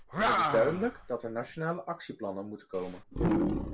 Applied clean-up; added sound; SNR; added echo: none; Animal; -1 dB; none.